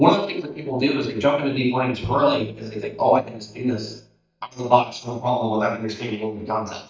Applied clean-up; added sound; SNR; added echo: neural mask model DeepFilterNet 3.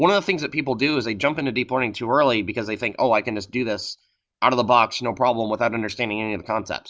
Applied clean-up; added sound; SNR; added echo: none; none; none; none.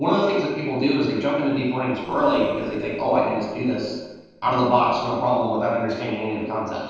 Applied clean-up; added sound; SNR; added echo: neural separator model SepFormer DNS4.